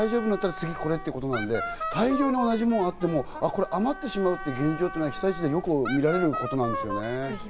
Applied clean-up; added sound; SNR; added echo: none; Wind instrument, woodwind instrument; 9 dB; none.